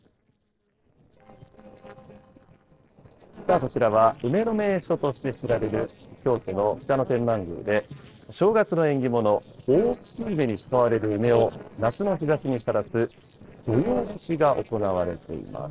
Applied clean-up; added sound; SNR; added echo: neural separator model SepFormer DNS4.